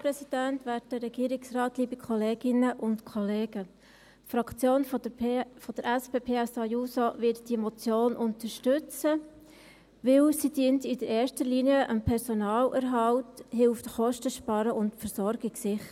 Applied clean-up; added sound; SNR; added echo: none; none; none; none.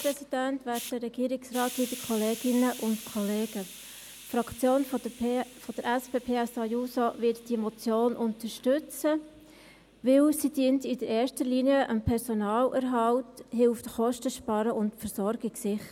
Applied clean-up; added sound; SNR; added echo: none; Hiss; 19 dB; none.